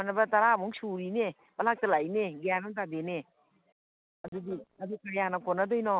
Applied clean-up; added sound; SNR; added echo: none; none; none; none.